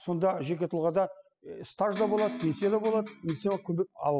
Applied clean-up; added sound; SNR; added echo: classical method spectral subtraction.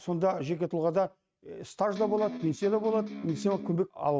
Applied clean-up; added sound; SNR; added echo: neural mask model RNNoise.